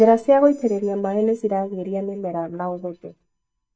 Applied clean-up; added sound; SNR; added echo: neural mask model DeepFilterNet 3.